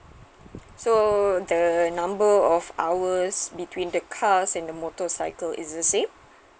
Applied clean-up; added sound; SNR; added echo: none; none; none; none.